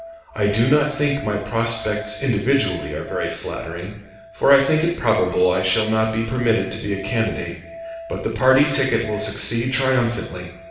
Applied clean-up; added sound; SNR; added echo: none; Musical instrument; 16 dB; reverberation time 0.8 s.